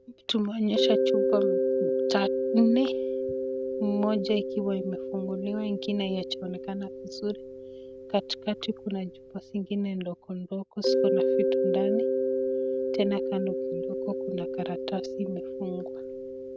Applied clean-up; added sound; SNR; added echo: none; Mallet percussion; -2 dB; none.